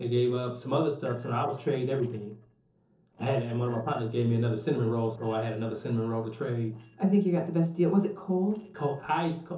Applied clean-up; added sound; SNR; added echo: neural separator model SepFormer DNS4.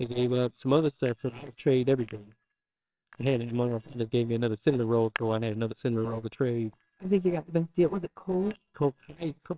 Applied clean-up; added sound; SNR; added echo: neural separator model SepFormer WHAMR!.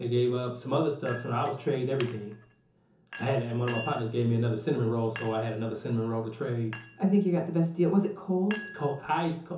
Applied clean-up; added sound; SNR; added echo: none; Chink, clink; 19 dB; reverberation time 0.6 s.